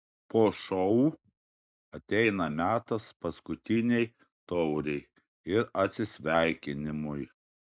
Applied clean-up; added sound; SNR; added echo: none; none; none; none.